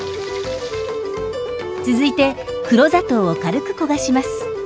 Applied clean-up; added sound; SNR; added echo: none; none; none; none.